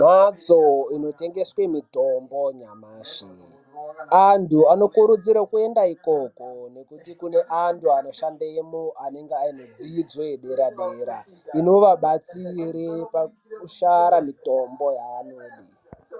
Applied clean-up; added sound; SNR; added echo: none; none; none; none.